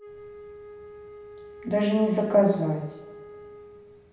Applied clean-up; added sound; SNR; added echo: none; Wind instrument, woodwind instrument; 17 dB; reverberation time 0.9 s.